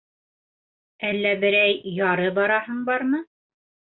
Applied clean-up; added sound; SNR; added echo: none; none; none; none.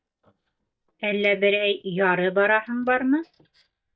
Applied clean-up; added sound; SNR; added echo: neural mask model DeepFilterNet 3.